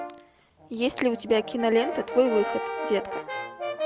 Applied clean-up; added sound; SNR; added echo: none; Brass instrument; 7 dB; none.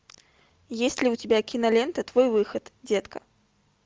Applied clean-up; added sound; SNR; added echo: none; none; none; none.